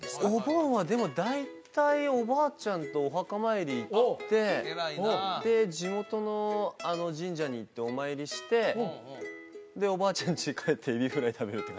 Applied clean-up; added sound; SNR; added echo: none; none; none; none.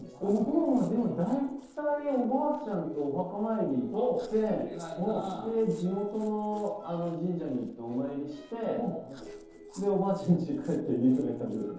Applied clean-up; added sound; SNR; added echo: neural separator model SepFormer DNS4.